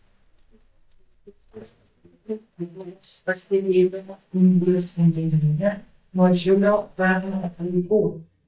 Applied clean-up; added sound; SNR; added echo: neural mask model DeepFilterNet 3.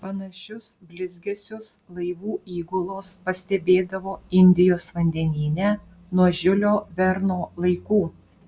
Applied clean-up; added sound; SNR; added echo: none; none; none; none.